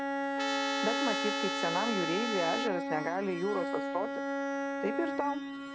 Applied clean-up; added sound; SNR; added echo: none; Bowed string instrument + Trumpet; -1 dB; none.